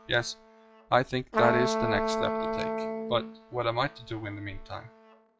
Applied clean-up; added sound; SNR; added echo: classical method log-MMSE.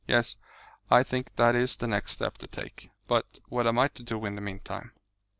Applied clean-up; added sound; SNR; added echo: none; none; none; none.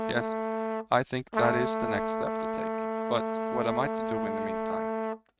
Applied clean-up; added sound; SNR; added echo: neural mask model RNNoise.